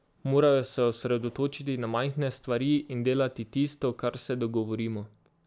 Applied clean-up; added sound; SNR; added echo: none; none; none; none.